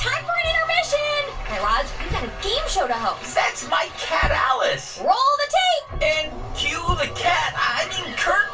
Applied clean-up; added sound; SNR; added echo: none; Thump, thud; 15 dB; reverberation time 0.2 s.